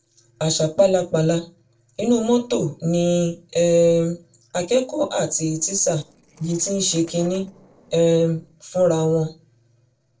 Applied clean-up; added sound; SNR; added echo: neural separator model SepFormer DNS4.